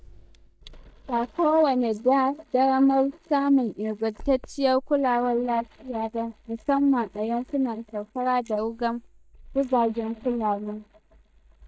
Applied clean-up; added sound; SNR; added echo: neural mask model DeepFilterNet 3.